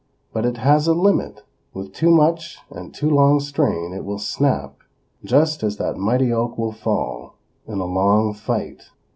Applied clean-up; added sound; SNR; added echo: none; none; none; none.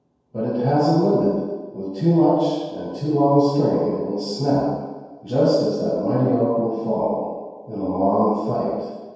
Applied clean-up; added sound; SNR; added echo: none; none; none; reverberation time 1.2 s.